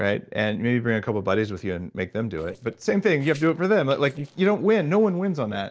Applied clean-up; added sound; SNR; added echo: neural separator model SepFormer DNS4.